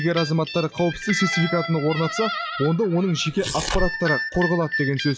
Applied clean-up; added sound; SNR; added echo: classical method log-MMSE.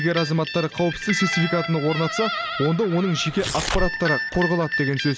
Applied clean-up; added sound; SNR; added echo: none; Tearing + Guitar; 5 dB; none.